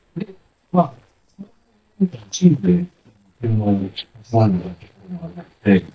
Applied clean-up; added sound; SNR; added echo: neural mask model DeepFilterNet 3.